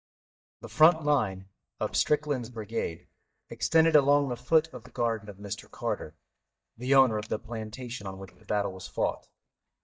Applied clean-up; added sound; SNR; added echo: neural mask model DeepFilterNet 3.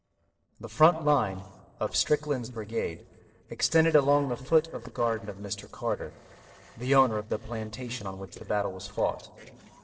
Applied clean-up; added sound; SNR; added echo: neural separator model SepFormer DNS4.